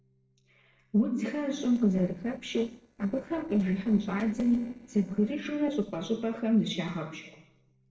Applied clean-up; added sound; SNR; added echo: neural separator model SepFormer DNS4.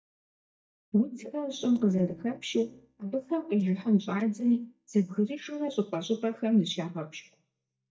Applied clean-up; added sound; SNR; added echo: neural mask model DeepFilterNet 3.